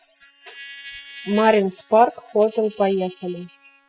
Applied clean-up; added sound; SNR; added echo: classical method spectral subtraction.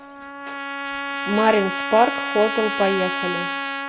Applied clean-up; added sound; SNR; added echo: none; Trumpet; 4 dB; none.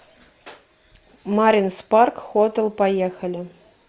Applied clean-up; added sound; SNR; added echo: none; none; none; none.